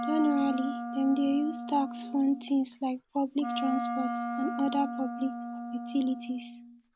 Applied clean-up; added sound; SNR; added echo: none; Wind instrument, woodwind instrument; 6 dB; none.